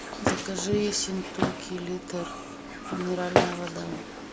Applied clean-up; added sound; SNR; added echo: none; Walk, footsteps; -1 dB; none.